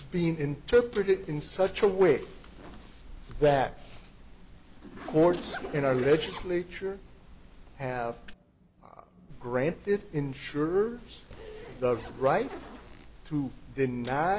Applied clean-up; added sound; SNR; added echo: none; Zipper (clothing); 15 dB; none.